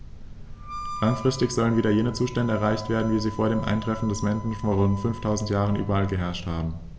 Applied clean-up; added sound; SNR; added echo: none; Harmonica; 16 dB; none.